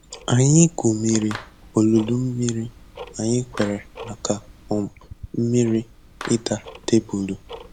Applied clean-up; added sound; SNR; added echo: none; Tick-tock + Clapping; 18 dB; none.